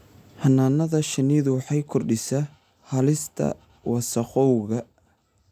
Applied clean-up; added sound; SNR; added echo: none; none; none; none.